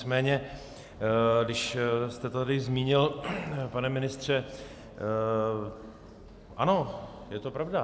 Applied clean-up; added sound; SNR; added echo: none; none; none; none.